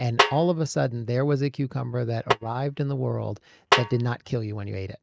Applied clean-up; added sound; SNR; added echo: neural mask model RNNoise.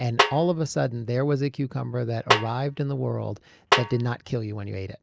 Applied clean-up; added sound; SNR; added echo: none; Snare drum; 1 dB; none.